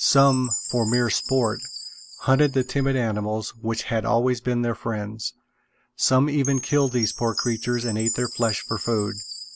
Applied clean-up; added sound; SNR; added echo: none; Chime; 11 dB; none.